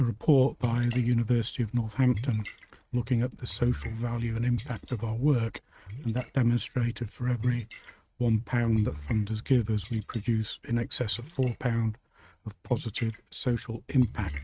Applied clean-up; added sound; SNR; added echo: neural mask model RNNoise.